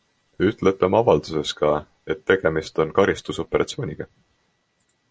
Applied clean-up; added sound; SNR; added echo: none; none; none; none.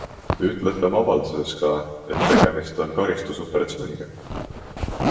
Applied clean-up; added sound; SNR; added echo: none; Zipper (clothing); 2 dB; reverberation time 1.1 s.